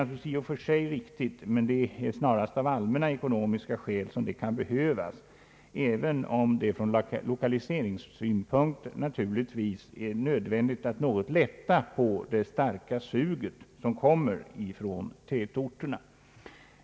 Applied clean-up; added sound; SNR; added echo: none; none; none; none.